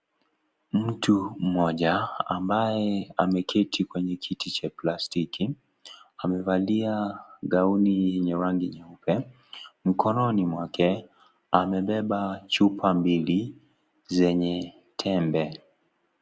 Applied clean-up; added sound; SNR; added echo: none; none; none; none.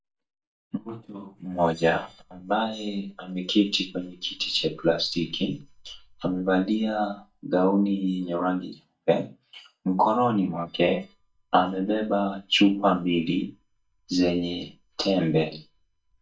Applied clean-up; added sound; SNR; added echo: neural mask model DeepFilterNet 3.